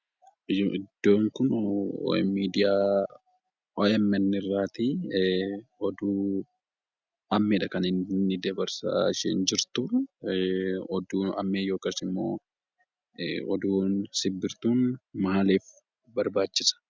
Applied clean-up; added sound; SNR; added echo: none; none; none; none.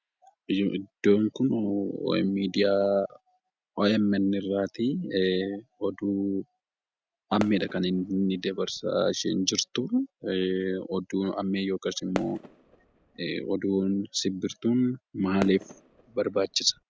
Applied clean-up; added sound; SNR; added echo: none; Fireworks; 13 dB; none.